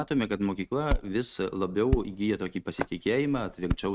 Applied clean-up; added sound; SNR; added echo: neural mask model RNNoise.